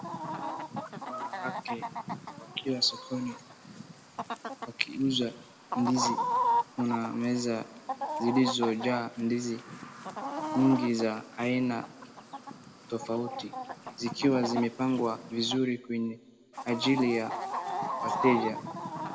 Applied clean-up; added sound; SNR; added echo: none; Chicken, rooster; 5 dB; reverberation time 1.1 s.